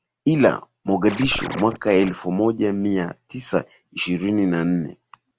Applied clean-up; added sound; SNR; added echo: none; Scratching (performance technique); 10 dB; none.